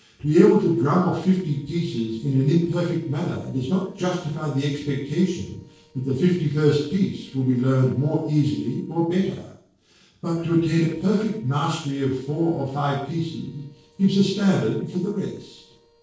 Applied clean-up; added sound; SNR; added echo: neural separator model SepFormer DNS4.